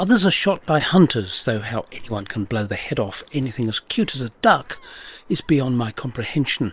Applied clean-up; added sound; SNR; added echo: neural separator model SepFormer WHAM!.